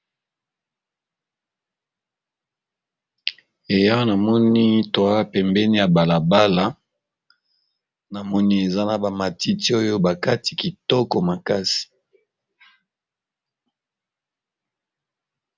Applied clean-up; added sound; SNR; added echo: none; none; none; none.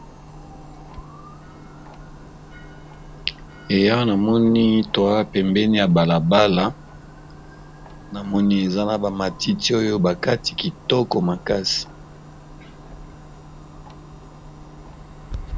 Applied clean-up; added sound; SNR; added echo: none; Clock; 17 dB; none.